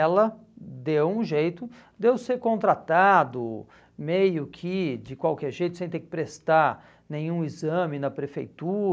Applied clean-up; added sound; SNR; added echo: none; none; none; none.